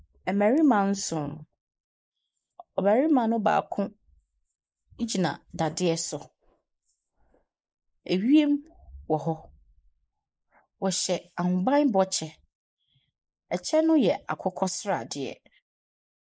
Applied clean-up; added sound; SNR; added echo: neural mask model Resemble Enhance denoiser.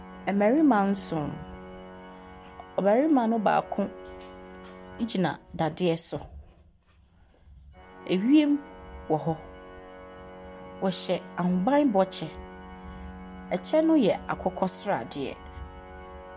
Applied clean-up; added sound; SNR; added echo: none; Organ; 17 dB; none.